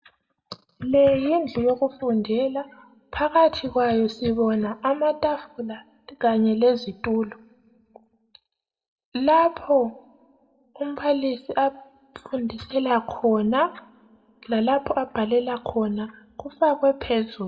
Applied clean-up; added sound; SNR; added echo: none; none; none; reverberation time 0.6 s.